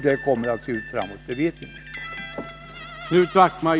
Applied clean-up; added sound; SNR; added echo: none; Guitar; 14 dB; none.